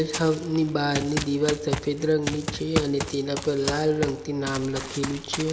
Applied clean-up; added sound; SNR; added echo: none; Run; 8 dB; none.